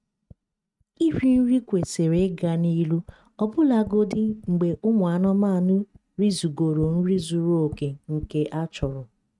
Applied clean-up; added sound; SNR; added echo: neural mask model RNNoise.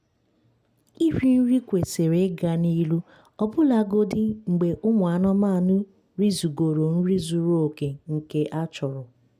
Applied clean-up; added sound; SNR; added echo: none; none; none; none.